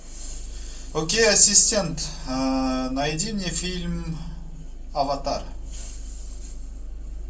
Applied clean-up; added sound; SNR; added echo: none; none; none; reverberation time 0.2 s.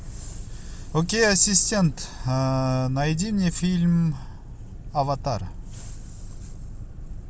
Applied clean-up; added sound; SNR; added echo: none; none; none; none.